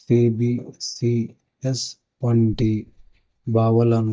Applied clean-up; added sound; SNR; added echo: neural mask model DeepFilterNet 3.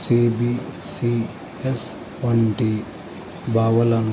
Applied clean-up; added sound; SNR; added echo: none; none; none; none.